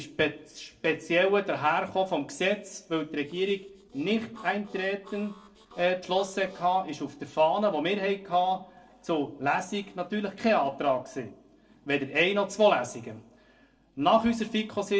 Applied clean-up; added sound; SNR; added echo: neural separator model SepFormer DNS4.